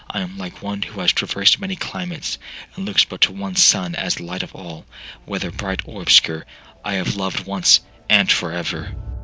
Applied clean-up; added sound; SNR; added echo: none; Crowd; 17 dB; none.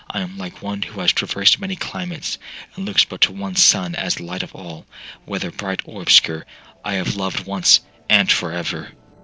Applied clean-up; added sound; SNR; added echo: neural separator model SepFormer DNS4.